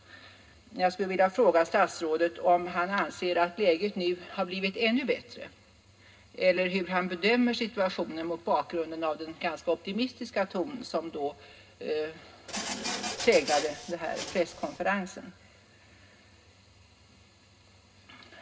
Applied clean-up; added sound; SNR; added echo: none; Printer; 7 dB; reverberation time 0.2 s.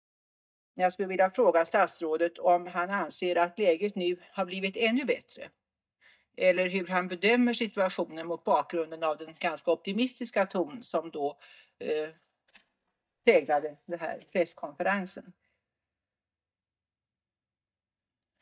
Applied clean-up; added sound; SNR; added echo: neural mask model DeepFilterNet 3.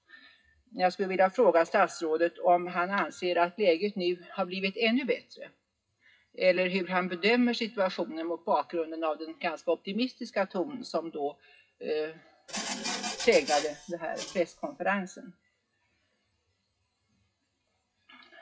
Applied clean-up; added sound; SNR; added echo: classical method WPE with log-MMSE.